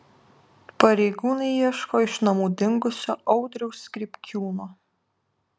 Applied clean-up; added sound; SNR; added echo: none; none; none; none.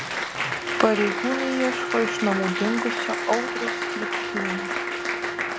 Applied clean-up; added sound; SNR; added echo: none; Wind instrument, woodwind instrument + Applause; 0 dB; none.